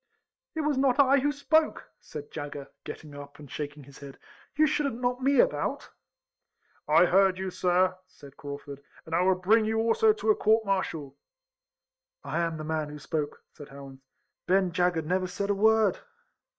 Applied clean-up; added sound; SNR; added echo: neural mask model DeepFilterNet 3.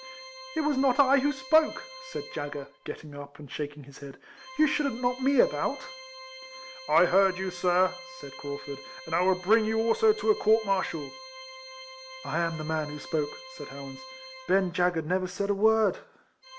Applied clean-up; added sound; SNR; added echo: none; Organ; 16 dB; none.